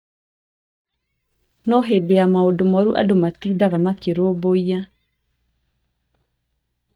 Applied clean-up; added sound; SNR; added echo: neural mask model DeepFilterNet 3.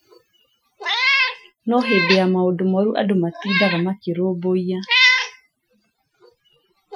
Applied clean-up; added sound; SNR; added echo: classical method Wiener filter.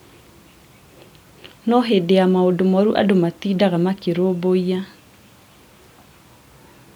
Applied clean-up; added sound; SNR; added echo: none; none; none; none.